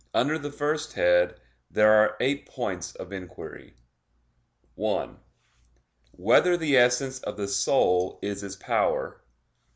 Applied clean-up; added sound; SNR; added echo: none; none; none; none.